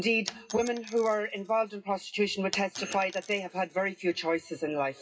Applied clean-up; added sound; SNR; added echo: classical method WPE with log-MMSE.